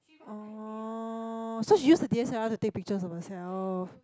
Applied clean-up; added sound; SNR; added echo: none; none; none; none.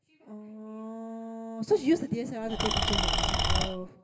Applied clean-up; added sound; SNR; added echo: none; Engine / Tools; -5 dB; reverberation time 1.0 s.